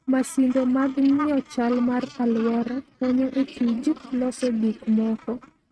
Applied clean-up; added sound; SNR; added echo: neural mask model RNNoise.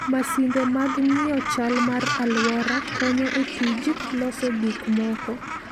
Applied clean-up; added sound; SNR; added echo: none; Gull, seagull; 5 dB; none.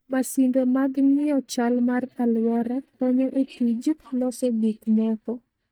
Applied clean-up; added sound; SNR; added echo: neural mask model DeepFilterNet 3.